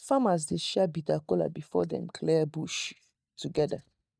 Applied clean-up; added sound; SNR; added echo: neural mask model DeepFilterNet 3.